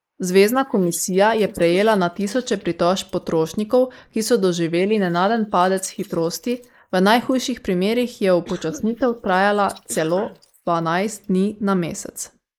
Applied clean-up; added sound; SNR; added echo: neural mask model Resemble Enhance denoiser.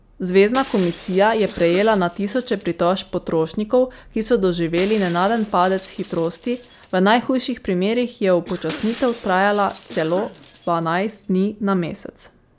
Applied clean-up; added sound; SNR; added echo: none; Shatter + Cough; 16 dB; none.